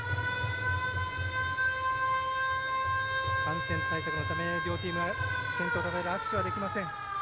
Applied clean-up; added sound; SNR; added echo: none; none; none; none.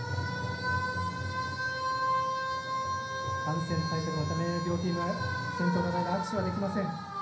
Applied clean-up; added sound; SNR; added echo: none; none; none; reverberation time 0.6 s.